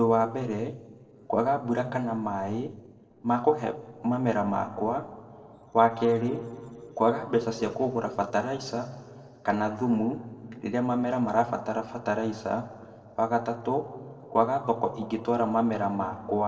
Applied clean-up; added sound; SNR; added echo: neural separator model SepFormer DNS4.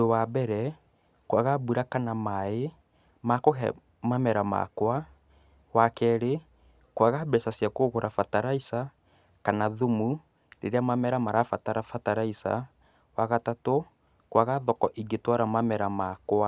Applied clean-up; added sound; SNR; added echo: none; none; none; none.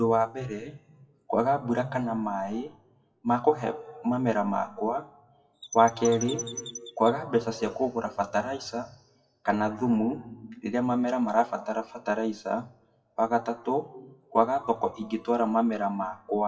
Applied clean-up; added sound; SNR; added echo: classical method WPE with log-MMSE.